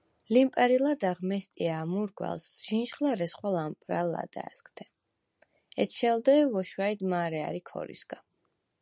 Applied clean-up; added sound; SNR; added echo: none; none; none; none.